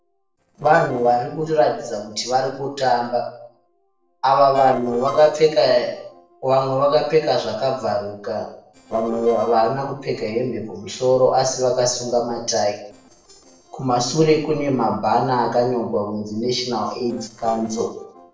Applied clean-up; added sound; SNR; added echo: neural separator model SepFormer DNS4.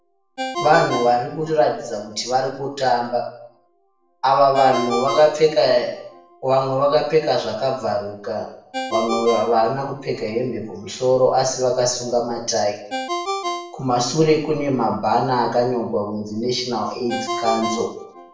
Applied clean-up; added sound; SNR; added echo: none; Ringtone; 11 dB; reverberation time 0.6 s.